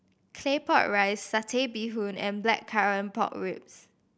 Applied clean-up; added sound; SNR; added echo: none; none; none; none.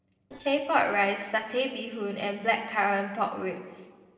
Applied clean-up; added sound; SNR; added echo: neural separator model SepFormer DNS4.